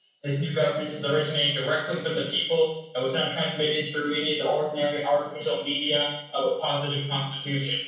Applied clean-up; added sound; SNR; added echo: none; none; none; reverberation time 0.7 s.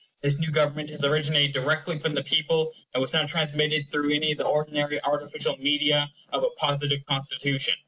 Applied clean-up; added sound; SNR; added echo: none; none; none; none.